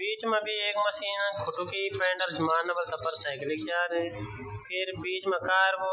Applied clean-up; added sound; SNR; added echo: classical method Wiener filter.